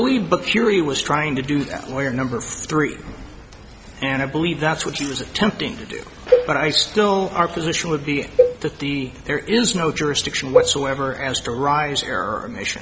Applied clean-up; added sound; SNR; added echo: none; Cowbell; 2 dB; none.